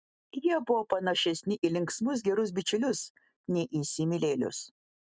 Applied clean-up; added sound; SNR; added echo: none; none; none; none.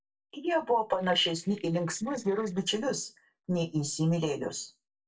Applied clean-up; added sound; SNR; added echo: neural separator model SepFormer DNS4.